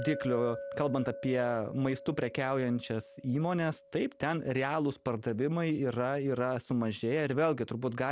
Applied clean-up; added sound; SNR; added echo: none; Chink, clink; 15 dB; none.